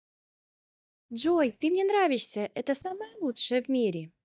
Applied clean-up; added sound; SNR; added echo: neural mask model DeepFilterNet 3.